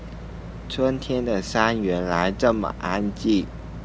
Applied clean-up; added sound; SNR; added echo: none; Boat, Water vehicle; 11 dB; none.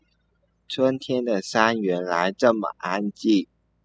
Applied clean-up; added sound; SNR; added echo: classical method spectral subtraction.